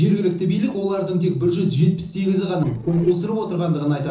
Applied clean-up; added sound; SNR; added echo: neural separator model SepFormer DNS4.